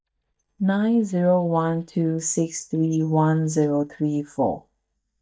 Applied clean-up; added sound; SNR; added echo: neural mask model DeepFilterNet 3.